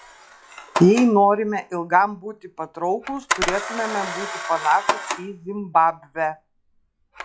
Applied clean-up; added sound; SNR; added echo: classical method log-MMSE.